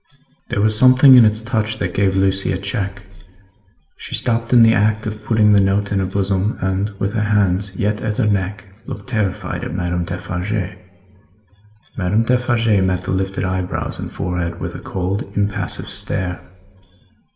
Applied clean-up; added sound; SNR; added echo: none; none; none; reverberation time 1.9 s.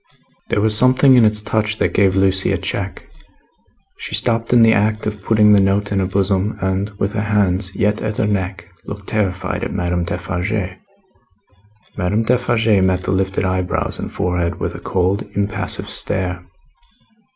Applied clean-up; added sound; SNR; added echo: none; none; none; none.